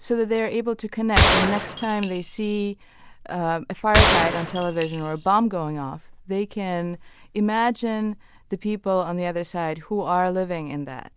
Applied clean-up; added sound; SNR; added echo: none; Gunshot, gunfire; -2 dB; none.